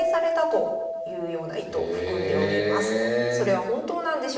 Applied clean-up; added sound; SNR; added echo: none; Keyboard (musical); 6 dB; reverberation time 1.0 s.